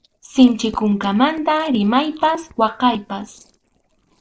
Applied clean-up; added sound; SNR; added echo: neural separator model SepFormer DNS4.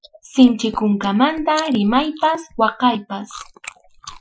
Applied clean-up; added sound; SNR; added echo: classical method Wiener filter.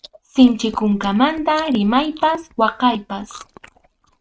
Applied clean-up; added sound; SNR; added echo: neural mask model RNNoise.